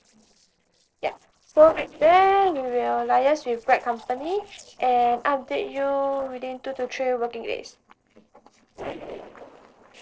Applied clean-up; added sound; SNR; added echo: neural separator model SepFormer DNS4.